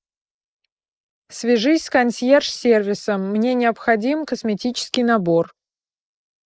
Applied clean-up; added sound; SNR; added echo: neural mask model Resemble Enhance denoiser.